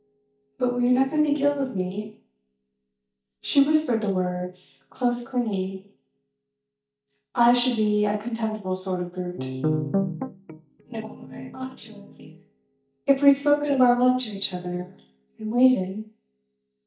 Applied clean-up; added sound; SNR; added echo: neural mask model DeepFilterNet 3.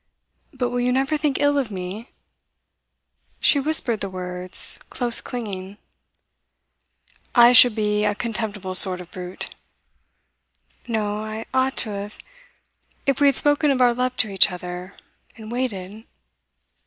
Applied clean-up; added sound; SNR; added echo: none; none; none; none.